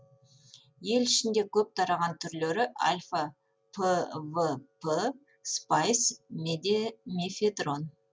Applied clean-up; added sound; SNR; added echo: none; none; none; none.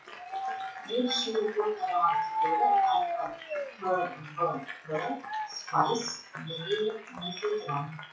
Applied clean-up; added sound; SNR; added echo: classical method WPE with log-MMSE.